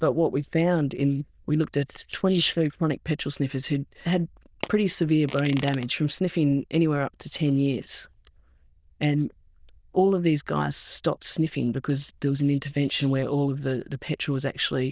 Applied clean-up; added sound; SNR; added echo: neural diffusion model UNIVERSE++.